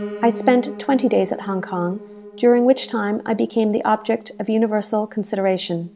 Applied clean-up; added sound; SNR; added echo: none; Piano; 15 dB; none.